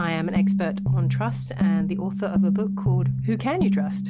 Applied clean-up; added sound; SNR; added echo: none; none; none; none.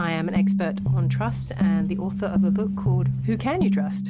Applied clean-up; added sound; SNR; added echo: none; Boat, Water vehicle; 19 dB; none.